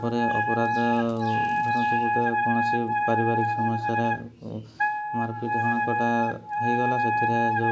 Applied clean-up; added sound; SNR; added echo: none; Wind instrument, woodwind instrument; -3 dB; none.